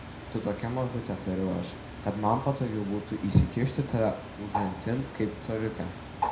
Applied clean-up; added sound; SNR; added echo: none; Bird; 8 dB; reverberation time 0.4 s.